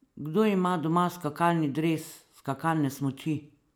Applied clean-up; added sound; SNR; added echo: none; none; none; none.